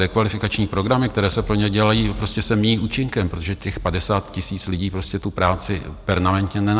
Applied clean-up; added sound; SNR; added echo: none; none; none; none.